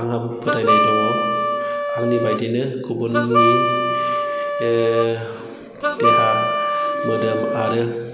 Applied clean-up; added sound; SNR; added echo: none; Harmonica; -2 dB; none.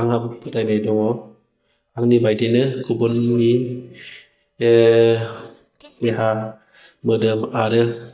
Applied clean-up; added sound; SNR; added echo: neural mask model DeepFilterNet 3.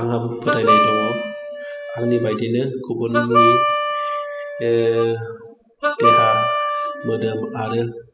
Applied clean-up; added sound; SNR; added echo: classical method spectral subtraction.